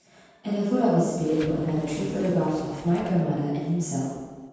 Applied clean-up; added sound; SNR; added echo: none; Sliding door; 17 dB; reverberation time 1.2 s.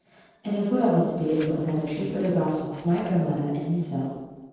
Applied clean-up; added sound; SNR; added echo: neural separator model SepFormer DNS4.